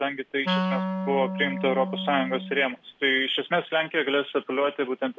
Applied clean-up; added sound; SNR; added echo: none; Wind instrument, woodwind instrument; 4 dB; none.